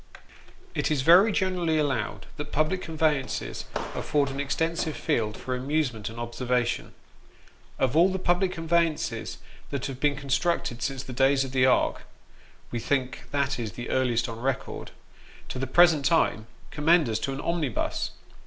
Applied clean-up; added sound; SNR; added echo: none; Walk, footsteps; 15 dB; none.